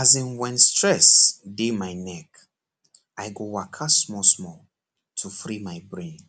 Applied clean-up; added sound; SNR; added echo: none; none; none; none.